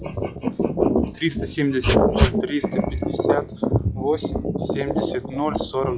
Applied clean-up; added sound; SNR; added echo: classical method log-MMSE.